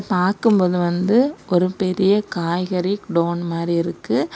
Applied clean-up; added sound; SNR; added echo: none; none; none; none.